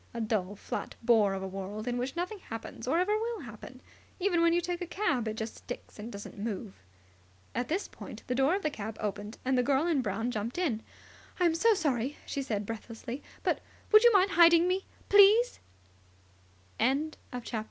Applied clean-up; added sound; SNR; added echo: none; none; none; none.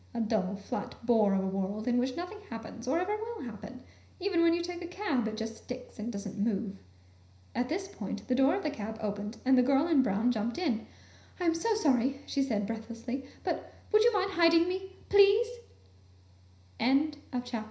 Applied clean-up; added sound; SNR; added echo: none; none; none; reverberation time 0.5 s.